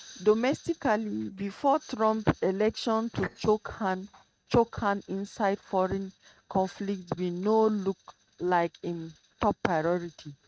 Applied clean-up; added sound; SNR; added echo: neural mask model RNNoise.